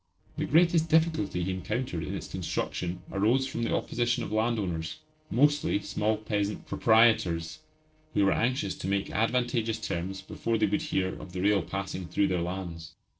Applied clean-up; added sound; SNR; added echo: neural separator model SepFormer DNS4.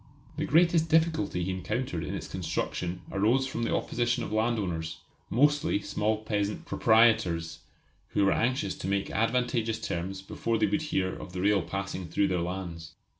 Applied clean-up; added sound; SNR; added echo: none; none; none; none.